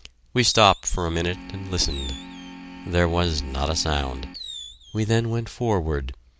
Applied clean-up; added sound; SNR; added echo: none; Fireworks + Organ; 15 dB; none.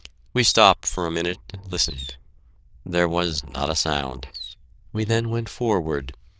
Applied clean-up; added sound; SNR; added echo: neural diffusion model UNIVERSE++.